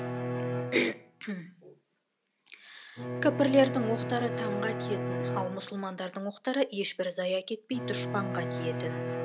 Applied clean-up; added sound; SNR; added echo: none; Bowed string instrument; 4 dB; none.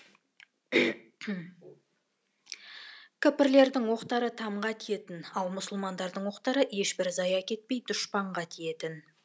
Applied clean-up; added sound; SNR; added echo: none; none; none; none.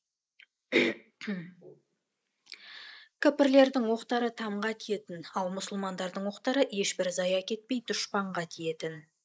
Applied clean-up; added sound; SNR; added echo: neural mask model Resemble Enhance denoiser.